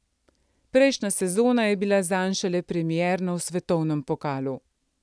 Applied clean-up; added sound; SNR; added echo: none; none; none; none.